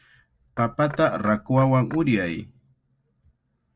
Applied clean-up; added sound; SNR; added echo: neural separator model SepFormer DNS4.